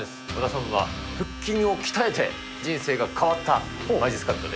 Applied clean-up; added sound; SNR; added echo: none; Domestic sounds, home sounds; 14 dB; none.